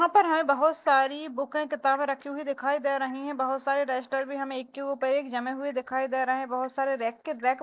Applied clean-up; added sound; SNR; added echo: neural separator model SepFormer DNS4.